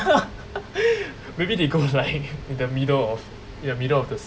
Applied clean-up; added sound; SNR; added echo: none; none; none; none.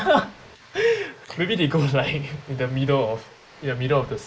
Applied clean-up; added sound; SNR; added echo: neural mask model Resemble Enhance denoiser.